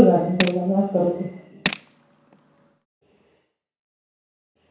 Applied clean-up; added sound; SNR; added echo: none; Tools; 9 dB; reverberation time 0.6 s.